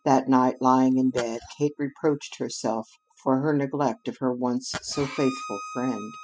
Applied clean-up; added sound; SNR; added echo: classical method spectral subtraction.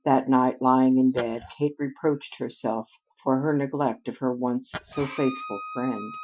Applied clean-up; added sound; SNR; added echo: classical method Wiener filter.